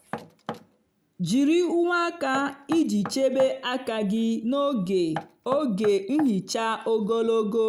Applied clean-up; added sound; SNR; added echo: none; Knock; 17 dB; none.